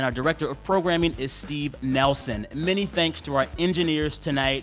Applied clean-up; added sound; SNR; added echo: none; none; none; none.